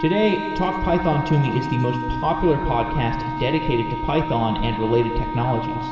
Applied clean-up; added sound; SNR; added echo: none; Wind instrument, woodwind instrument; 6 dB; reverberation time 1.8 s.